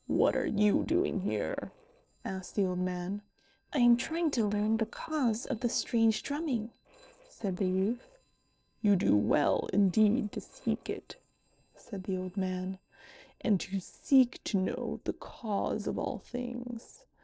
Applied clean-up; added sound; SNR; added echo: neural separator model SepFormer DNS4.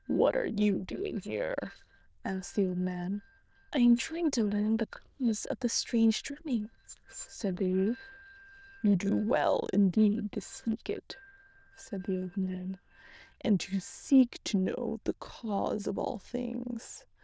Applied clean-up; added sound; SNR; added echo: neural diffusion model UNIVERSE++.